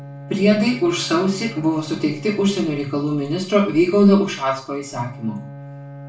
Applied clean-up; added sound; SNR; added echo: none; Bowed string instrument; 18 dB; reverberation time 0.4 s.